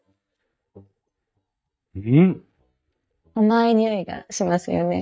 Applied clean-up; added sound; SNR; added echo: neural mask model DeepFilterNet 3.